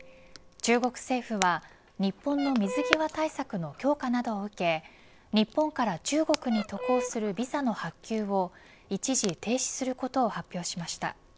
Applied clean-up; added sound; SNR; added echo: none; Crackle + Fowl; 10 dB; none.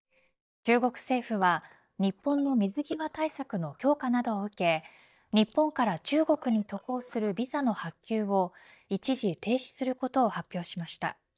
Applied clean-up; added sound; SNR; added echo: neural mask model DeepFilterNet 3.